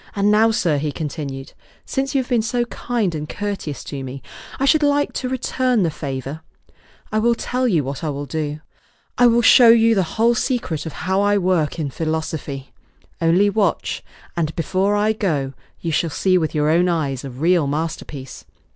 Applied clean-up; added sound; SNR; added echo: none; none; none; none.